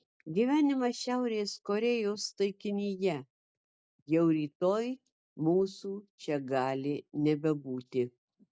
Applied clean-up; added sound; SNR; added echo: none; none; none; none.